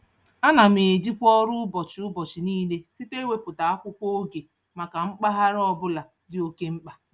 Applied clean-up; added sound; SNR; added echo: none; none; none; none.